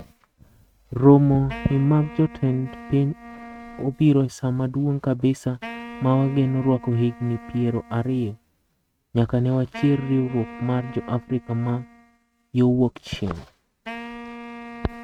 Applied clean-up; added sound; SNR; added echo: neural mask model RNNoise.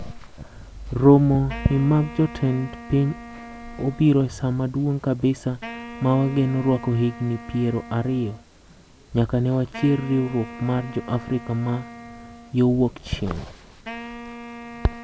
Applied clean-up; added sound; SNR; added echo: none; Wind instrument, woodwind instrument; 17 dB; none.